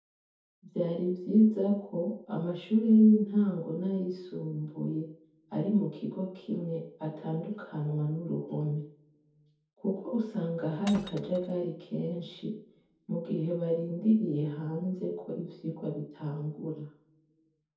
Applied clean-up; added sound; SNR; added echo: none; Glass; 16 dB; reverberation time 0.6 s.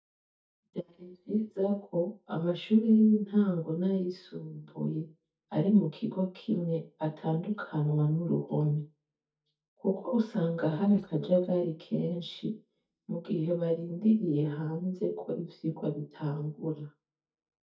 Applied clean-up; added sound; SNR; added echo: neural mask model DeepFilterNet 3.